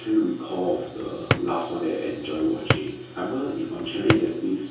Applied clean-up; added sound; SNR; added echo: none; Drawer open or close; 4 dB; reverberation time 0.6 s.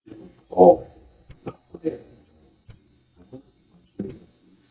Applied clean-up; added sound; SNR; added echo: neural mask model DeepFilterNet 3.